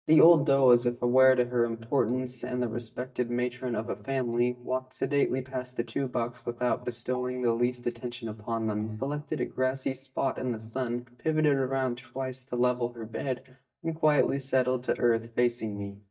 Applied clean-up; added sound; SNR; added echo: neural mask model DeepFilterNet 3.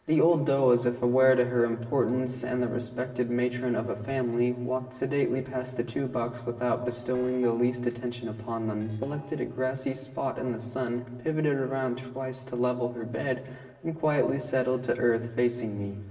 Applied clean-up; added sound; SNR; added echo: neural separator model SepFormer DNS4.